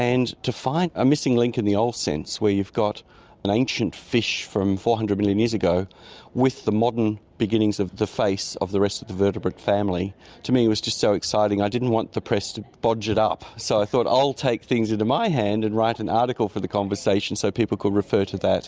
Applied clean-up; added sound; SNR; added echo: none; none; none; none.